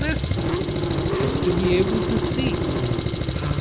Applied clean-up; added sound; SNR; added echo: none; Engine starting / Car + Engine; -5 dB; none.